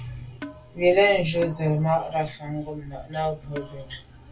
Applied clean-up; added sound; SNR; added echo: none; Percussion; 16 dB; reverberation time 0.2 s.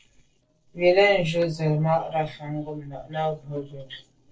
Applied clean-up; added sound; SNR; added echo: neural separator model SepFormer DNS4.